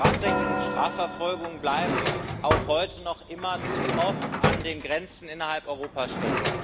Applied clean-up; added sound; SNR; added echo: none; Drawer open or close + Organ; -1 dB; none.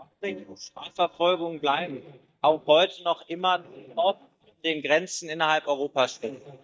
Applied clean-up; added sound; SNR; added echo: neural mask model DeepFilterNet 3.